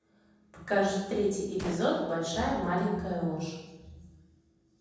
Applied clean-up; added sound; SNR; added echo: none; Gunshot, gunfire; 16 dB; reverberation time 1.1 s.